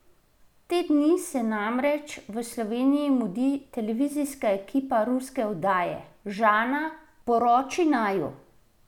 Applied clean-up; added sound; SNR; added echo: none; none; none; none.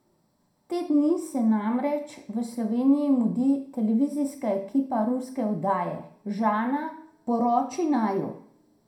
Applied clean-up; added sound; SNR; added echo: none; none; none; reverberation time 0.4 s.